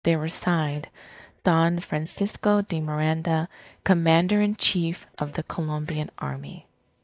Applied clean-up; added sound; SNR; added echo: neural mask model DeepFilterNet 3.